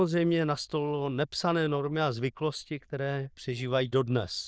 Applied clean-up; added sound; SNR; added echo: neural diffusion model UNIVERSE++.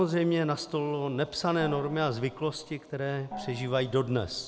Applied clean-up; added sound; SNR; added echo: none; Gong; 14 dB; none.